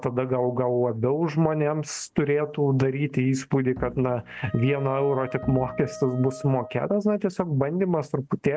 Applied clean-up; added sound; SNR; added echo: none; Wind instrument, woodwind instrument + Bowed string instrument; 15 dB; none.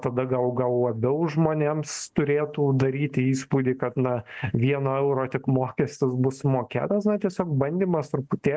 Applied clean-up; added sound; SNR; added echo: none; none; none; none.